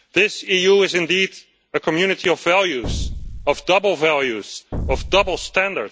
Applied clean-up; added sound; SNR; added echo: none; Explosion; 7 dB; none.